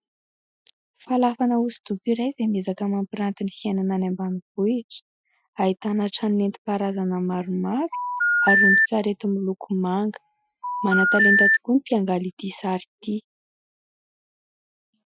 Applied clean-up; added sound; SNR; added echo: classical method Wiener filter.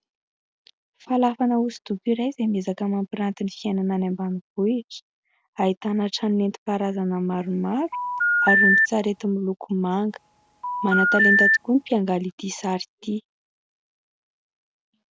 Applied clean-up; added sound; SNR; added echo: none; Telephone; -4 dB; none.